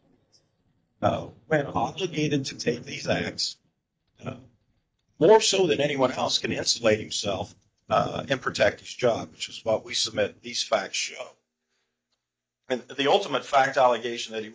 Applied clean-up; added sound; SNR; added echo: neural mask model DeepFilterNet 3.